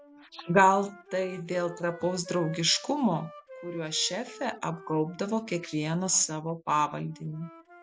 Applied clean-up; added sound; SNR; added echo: none; Wind instrument, woodwind instrument; 19 dB; none.